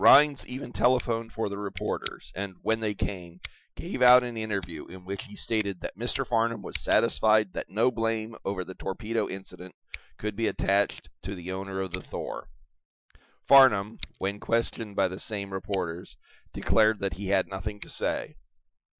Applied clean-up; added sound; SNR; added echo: classical method Wiener filter.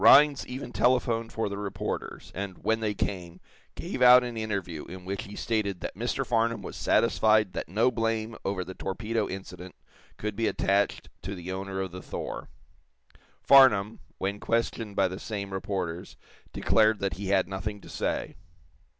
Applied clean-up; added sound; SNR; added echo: none; none; none; none.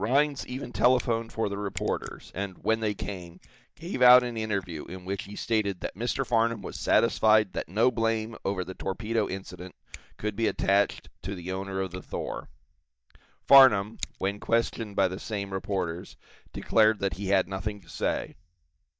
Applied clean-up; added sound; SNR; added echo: neural mask model DeepFilterNet 3.